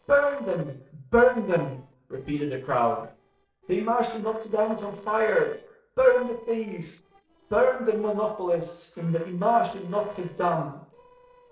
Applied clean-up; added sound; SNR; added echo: neural separator model SepFormer DNS4.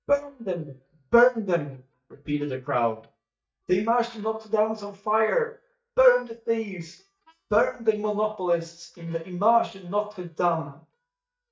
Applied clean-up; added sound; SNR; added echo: neural mask model DeepFilterNet 3.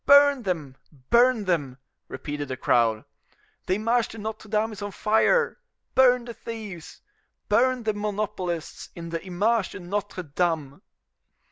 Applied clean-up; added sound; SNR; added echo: none; none; none; none.